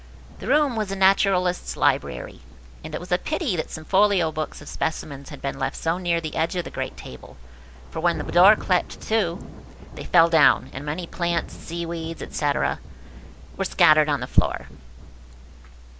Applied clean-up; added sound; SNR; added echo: none; Thunder; 18 dB; none.